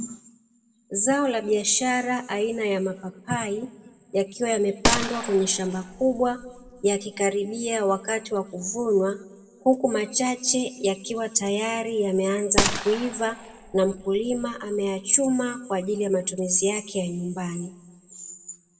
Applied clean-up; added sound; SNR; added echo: none; Gunshot, gunfire; 4 dB; reverberation time 1.1 s.